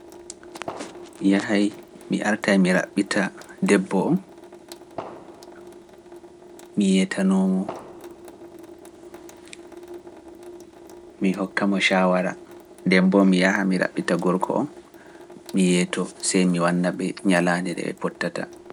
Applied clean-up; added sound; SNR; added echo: none; Drip / Sink (filling or washing) / Water tap, faucet + Fireworks; 19 dB; none.